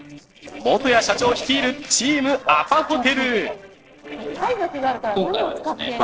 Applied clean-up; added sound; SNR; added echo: neural separator model SepFormer DNS4.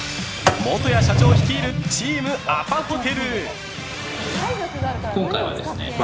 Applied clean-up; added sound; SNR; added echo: none; Sliding door; 0 dB; none.